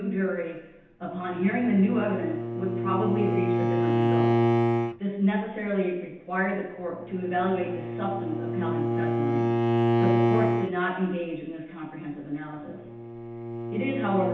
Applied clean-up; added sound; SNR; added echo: none; Bowed string instrument; -1 dB; reverberation time 0.9 s.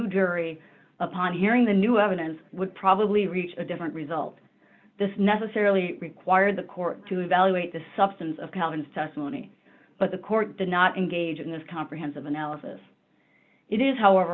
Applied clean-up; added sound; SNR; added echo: none; none; none; none.